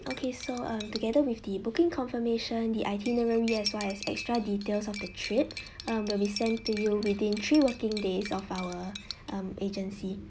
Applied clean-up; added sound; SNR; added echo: none; Cutlery, silverware; 14 dB; none.